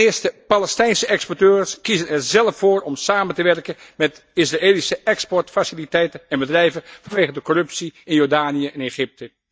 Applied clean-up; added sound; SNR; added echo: neural mask model DeepFilterNet 3.